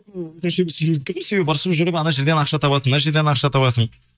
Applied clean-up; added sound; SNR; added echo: neural mask model DeepFilterNet 3.